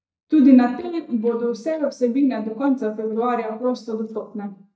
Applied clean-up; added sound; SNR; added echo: neural mask model DeepFilterNet 3.